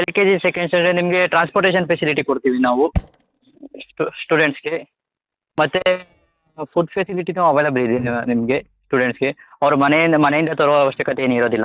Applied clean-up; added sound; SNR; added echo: neural mask model DeepFilterNet 3.